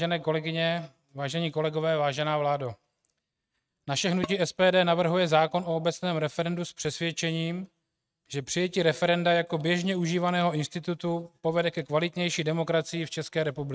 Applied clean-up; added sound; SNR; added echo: neural mask model RNNoise.